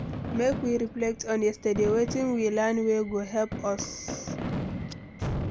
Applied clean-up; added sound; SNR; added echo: none; Fireworks; 7 dB; none.